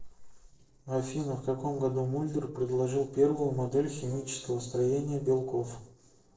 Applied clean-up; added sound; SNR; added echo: neural separator model SepFormer DNS4.